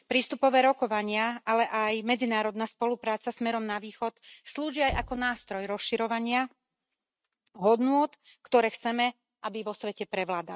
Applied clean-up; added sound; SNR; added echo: neural mask model RNNoise.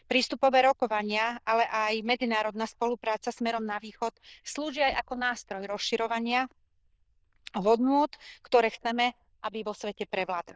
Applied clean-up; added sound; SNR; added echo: neural diffusion model UNIVERSE++.